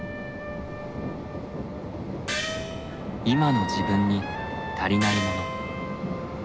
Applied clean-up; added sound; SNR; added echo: none; Gong; 7 dB; none.